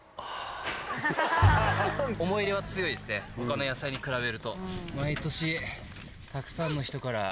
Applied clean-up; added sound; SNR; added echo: none; Bowed string instrument; 2 dB; none.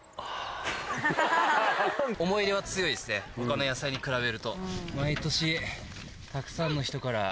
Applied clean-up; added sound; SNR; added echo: none; none; none; none.